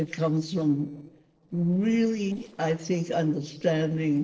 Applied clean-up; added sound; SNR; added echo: neural separator model SepFormer DNS4.